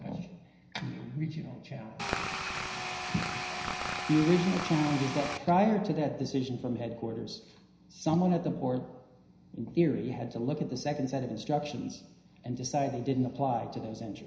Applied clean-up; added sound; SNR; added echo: none; Tools; 4 dB; reverberation time 0.9 s.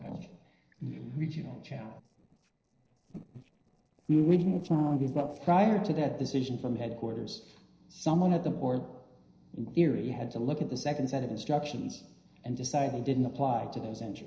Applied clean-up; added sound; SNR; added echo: neural separator model SepFormer DNS4.